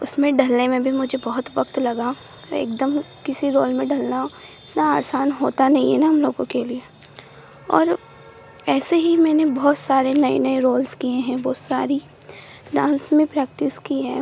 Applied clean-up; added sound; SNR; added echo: none; none; none; none.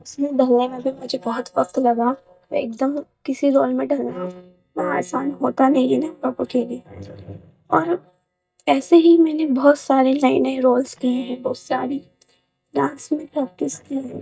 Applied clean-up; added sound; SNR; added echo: neural mask model DeepFilterNet 3.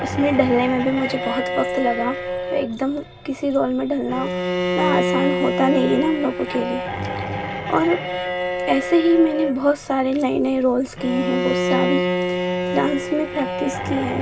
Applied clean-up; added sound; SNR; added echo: none; Bowed string instrument; 3 dB; reverberation time 0.4 s.